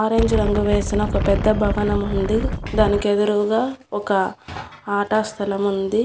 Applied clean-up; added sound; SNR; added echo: none; Wind; 2 dB; none.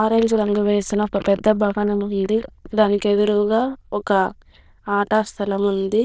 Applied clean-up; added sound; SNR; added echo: neural diffusion model UNIVERSE++.